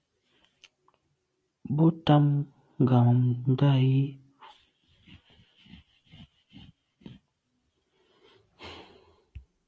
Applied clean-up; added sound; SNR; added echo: none; none; none; none.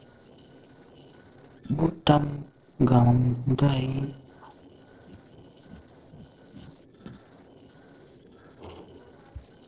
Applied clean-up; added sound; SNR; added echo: neural separator model SepFormer DNS4.